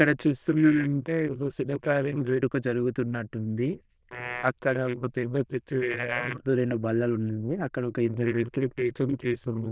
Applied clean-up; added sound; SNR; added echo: neural diffusion model UNIVERSE++.